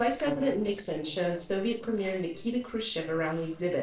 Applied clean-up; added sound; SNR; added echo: neural separator model SepFormer DNS4.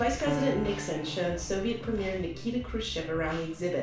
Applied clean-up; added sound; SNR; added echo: none; Piano; 10 dB; reverberation time 0.3 s.